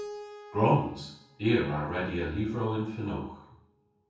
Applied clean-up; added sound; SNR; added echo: none; Keyboard (musical); 19 dB; reverberation time 0.6 s.